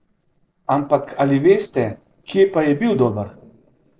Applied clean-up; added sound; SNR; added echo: neural separator model SepFormer DNS4.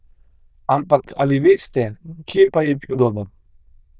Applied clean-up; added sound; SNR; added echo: neural diffusion model UNIVERSE++.